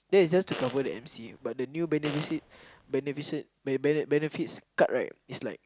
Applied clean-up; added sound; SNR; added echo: none; Fart; 15 dB; none.